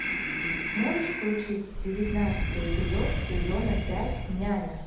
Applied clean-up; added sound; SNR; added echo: none; Breathing; -1 dB; reverberation time 0.8 s.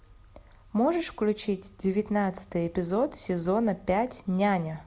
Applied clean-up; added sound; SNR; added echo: none; none; none; none.